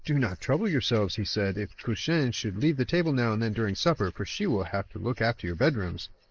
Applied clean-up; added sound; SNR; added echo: neural mask model Resemble Enhance denoiser.